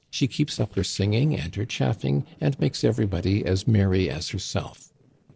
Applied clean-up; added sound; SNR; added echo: neural separator model SepFormer DNS4.